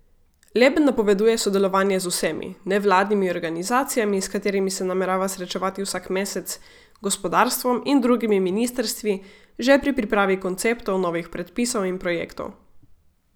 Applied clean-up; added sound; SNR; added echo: none; none; none; none.